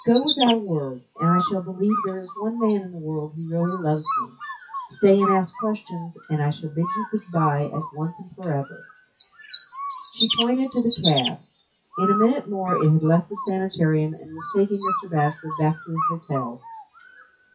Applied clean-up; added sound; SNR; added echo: classical method WPE with log-MMSE.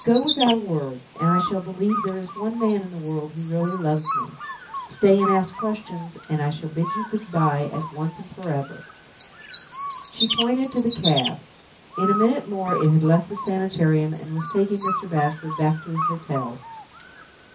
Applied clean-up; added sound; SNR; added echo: none; Bird; 5 dB; reverberation time 0.3 s.